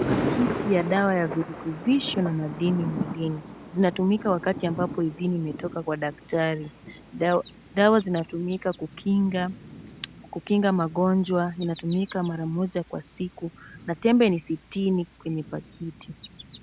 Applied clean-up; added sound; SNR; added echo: none; Thunder; 10 dB; none.